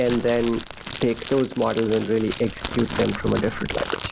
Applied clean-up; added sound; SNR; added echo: none; Crackle; 7 dB; none.